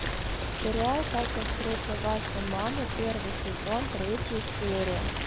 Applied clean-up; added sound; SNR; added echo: none; Rain; -1 dB; none.